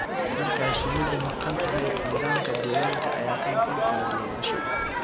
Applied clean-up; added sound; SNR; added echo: none; Crowd; -4 dB; none.